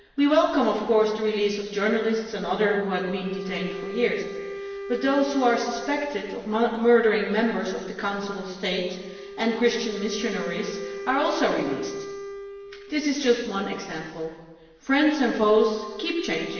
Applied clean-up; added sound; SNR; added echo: none; Wind instrument, woodwind instrument; 13 dB; reverberation time 1.2 s.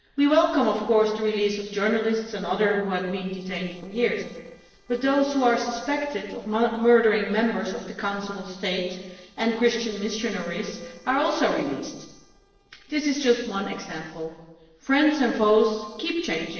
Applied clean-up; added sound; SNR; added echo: neural separator model SepFormer DNS4.